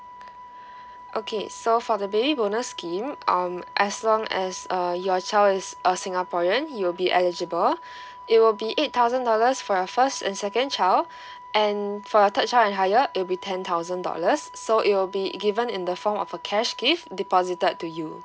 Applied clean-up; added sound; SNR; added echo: none; Wind instrument, woodwind instrument; 19 dB; none.